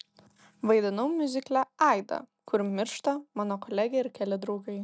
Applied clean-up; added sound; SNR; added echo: none; none; none; none.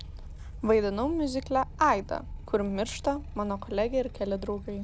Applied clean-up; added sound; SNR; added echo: none; Motorcycle; 12 dB; none.